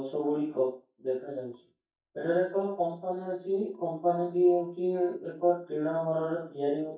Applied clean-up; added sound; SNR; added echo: neural mask model DeepFilterNet 3.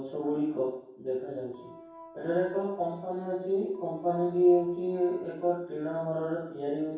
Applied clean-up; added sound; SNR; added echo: none; Organ; 20 dB; reverberation time 0.7 s.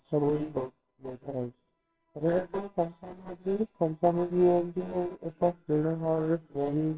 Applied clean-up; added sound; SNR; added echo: neural separator model SepFormer WHAMR!.